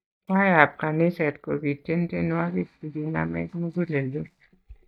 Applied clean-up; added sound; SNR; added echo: neural mask model DeepFilterNet 3.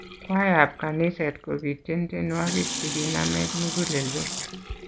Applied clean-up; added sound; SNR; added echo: none; Sink (filling or washing) / Water tap, faucet; 4 dB; none.